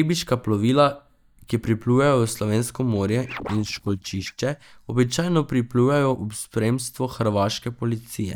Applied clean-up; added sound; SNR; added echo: neural mask model DeepFilterNet 3.